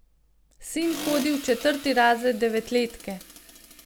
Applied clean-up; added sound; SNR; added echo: none; Accelerating, revving, vroom; 13 dB; none.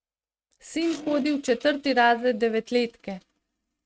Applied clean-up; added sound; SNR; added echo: neural mask model RNNoise.